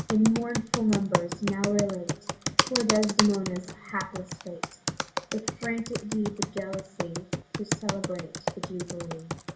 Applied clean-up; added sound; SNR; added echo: none; Computer keyboard; 2 dB; reverberation time 1.3 s.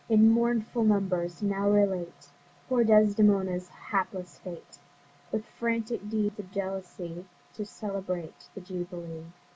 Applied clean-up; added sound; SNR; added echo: none; none; none; none.